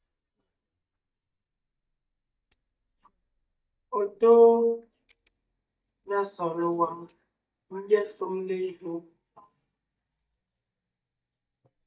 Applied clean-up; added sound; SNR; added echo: neural mask model DeepFilterNet 3.